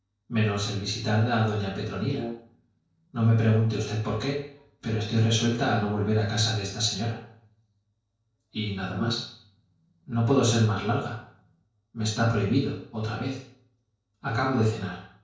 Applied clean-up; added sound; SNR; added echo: neural separator model SepFormer DNS4.